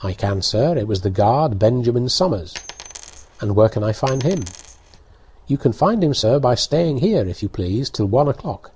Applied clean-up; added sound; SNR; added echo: none; Coin (dropping); 19 dB; none.